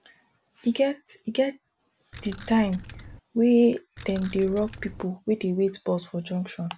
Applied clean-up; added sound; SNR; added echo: none; Keys jangling; 3 dB; none.